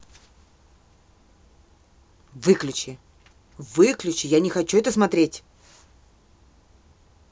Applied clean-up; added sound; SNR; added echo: none; none; none; none.